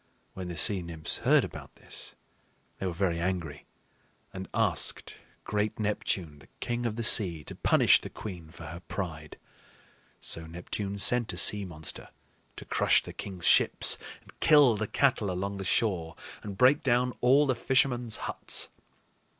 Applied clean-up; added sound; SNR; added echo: none; none; none; none.